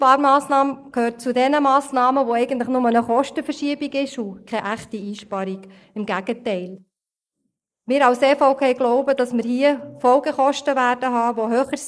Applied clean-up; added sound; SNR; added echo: neural mask model Resemble Enhance denoiser.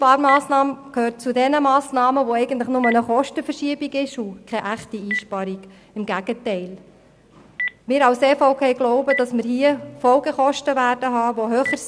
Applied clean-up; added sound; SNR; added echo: none; Telephone; 15 dB; none.